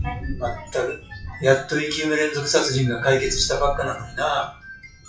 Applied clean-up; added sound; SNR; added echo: classical method WPE with log-MMSE.